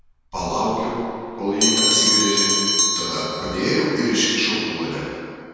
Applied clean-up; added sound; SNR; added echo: none; Bell; 1 dB; reverberation time 2.1 s.